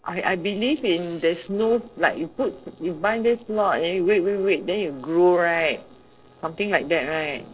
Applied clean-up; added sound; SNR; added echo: neural separator model SepFormer DNS4.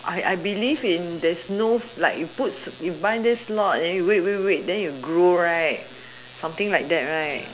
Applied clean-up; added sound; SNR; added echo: none; none; none; none.